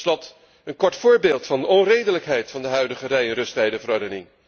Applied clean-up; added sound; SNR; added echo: none; none; none; none.